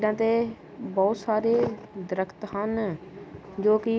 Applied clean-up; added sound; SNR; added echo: none; none; none; none.